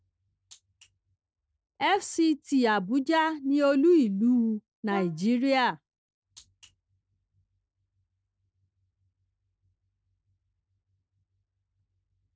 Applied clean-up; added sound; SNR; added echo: neural separator model SepFormer DNS4.